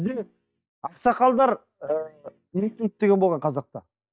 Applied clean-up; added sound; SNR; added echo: neural mask model DeepFilterNet 3.